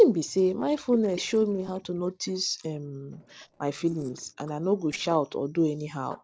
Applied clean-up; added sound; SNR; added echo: neural separator model SepFormer DNS4.